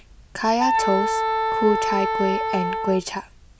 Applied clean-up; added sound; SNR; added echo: none; Wind instrument, woodwind instrument; -1 dB; none.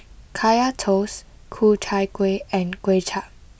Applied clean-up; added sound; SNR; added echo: none; none; none; none.